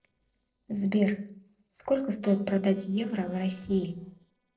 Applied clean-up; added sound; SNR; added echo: neural separator model SepFormer DNS4.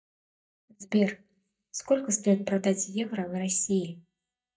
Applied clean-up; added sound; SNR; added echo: neural mask model DeepFilterNet 3.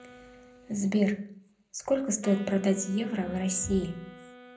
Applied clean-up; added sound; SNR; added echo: none; Wind instrument, woodwind instrument; 20 dB; reverberation time 0.5 s.